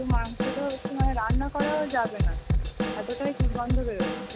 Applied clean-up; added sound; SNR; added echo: none; Drum / Drum kit; -4 dB; none.